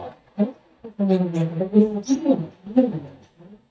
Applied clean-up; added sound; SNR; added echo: neural mask model DeepFilterNet 3.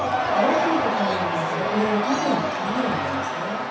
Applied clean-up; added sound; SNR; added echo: none; Crowd / Cheering; -3 dB; reverberation time 0.7 s.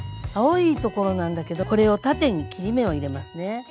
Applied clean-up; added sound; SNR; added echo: none; none; none; none.